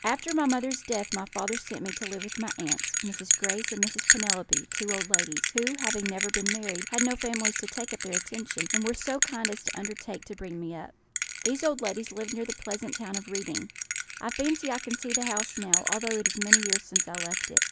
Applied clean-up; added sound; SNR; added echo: none; Bell; -3 dB; none.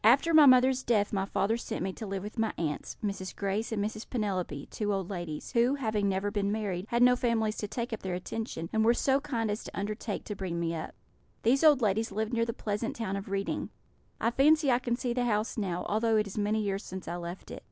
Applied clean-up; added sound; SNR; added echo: none; none; none; none.